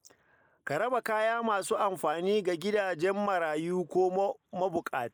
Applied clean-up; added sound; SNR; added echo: neural mask model Resemble Enhance denoiser.